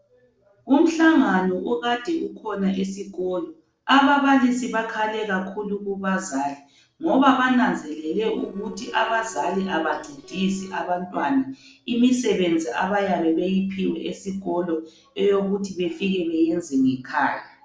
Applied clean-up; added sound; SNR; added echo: neural separator model SepFormer DNS4.